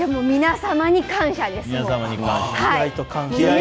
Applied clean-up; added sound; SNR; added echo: none; none; none; none.